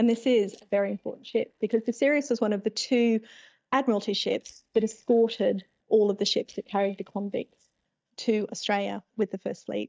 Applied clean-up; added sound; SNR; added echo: neural mask model DeepFilterNet 3.